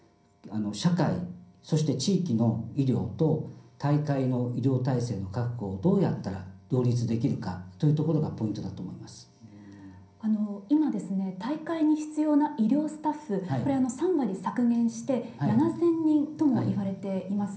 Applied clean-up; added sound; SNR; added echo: none; none; none; reverberation time 0.6 s.